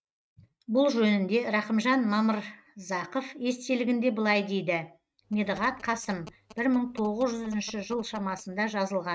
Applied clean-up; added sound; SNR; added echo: neural mask model RNNoise.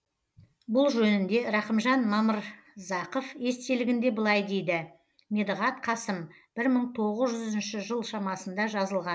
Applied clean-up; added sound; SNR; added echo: none; none; none; none.